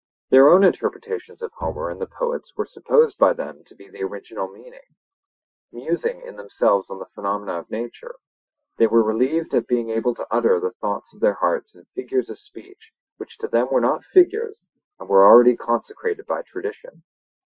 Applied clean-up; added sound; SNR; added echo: classical method Wiener filter.